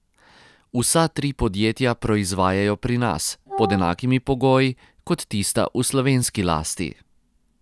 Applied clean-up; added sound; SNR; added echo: none; Wind instrument, woodwind instrument; 7 dB; none.